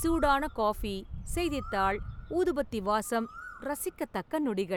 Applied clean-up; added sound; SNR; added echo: none; Bird; 10 dB; none.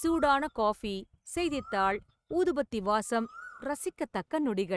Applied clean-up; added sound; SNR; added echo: neural mask model RNNoise.